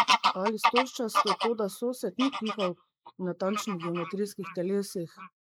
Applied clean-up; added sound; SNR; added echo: neural mask model Resemble Enhance denoiser.